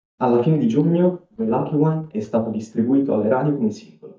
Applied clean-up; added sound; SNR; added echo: neural mask model DeepFilterNet 3.